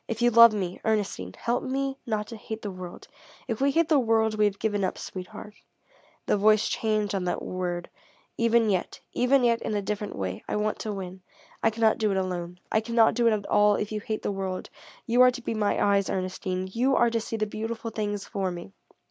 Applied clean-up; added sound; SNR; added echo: none; none; none; none.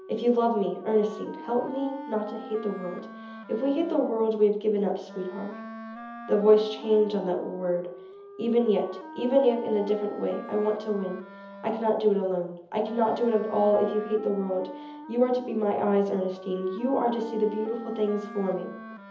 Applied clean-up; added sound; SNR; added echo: none; Wind instrument, woodwind instrument; 15 dB; reverberation time 0.7 s.